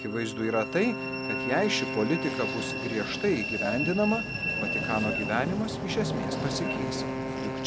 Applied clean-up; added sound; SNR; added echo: none; Train + Wind instrument, woodwind instrument; 1 dB; none.